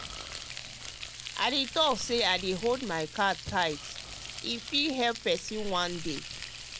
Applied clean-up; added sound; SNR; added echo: none; Breathing + Frying (food); 9 dB; none.